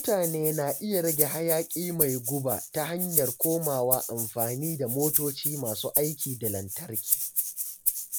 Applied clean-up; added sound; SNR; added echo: none; Rattle (instrument); 1 dB; none.